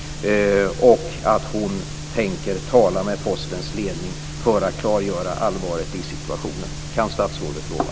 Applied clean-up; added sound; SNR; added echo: none; none; none; none.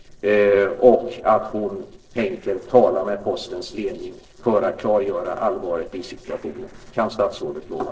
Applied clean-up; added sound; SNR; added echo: neural separator model SepFormer DNS4.